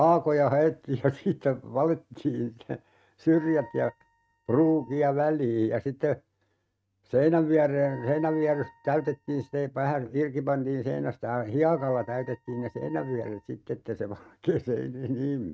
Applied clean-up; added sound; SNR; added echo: neural mask model RNNoise.